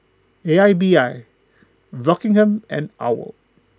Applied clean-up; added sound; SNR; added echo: none; none; none; none.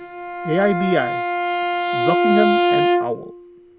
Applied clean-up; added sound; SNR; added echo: none; Bowed string instrument; -3 dB; none.